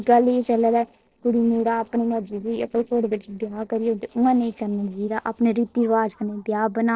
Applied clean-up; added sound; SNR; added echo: neural separator model SepFormer DNS4.